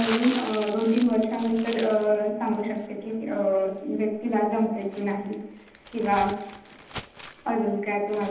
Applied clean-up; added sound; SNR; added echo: none; Crumpling, crinkling; 16 dB; reverberation time 0.9 s.